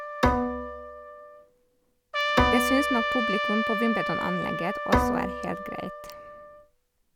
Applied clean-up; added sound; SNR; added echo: none; Bowed string instrument + Trumpet; -4 dB; none.